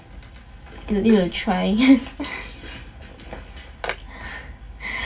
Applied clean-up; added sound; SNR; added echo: none; Tap; 14 dB; reverberation time 0.2 s.